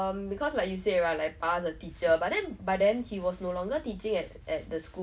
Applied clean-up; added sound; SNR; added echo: none; none; none; none.